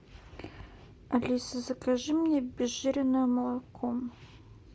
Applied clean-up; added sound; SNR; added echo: none; none; none; none.